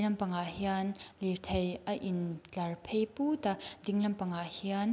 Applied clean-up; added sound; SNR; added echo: none; none; none; none.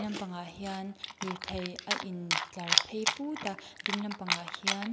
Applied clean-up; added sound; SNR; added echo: none; Chewing, mastication; -4 dB; none.